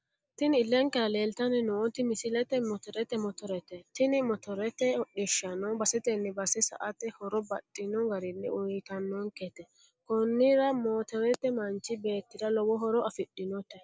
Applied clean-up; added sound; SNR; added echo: none; none; none; none.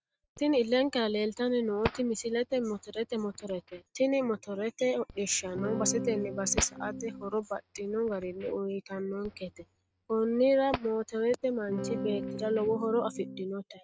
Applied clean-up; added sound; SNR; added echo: neural mask model RNNoise.